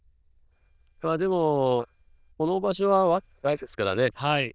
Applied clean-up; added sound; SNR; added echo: neural diffusion model UNIVERSE++.